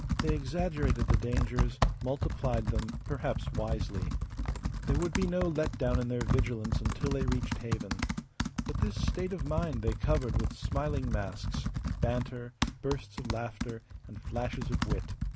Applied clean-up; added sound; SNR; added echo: none; Computer keyboard; -3 dB; none.